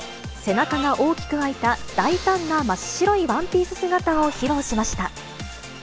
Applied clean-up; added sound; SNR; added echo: none; Breathing; 15 dB; none.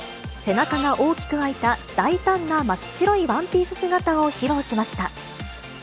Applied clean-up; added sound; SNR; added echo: none; none; none; none.